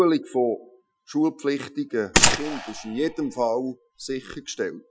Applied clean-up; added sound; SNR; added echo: classical method Wiener filter.